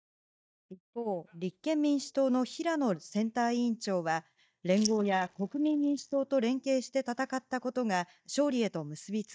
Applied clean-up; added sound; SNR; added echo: neural mask model DeepFilterNet 3.